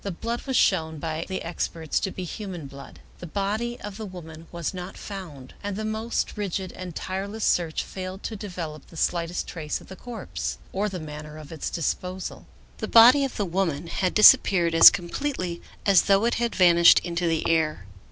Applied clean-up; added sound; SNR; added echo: none; none; none; none.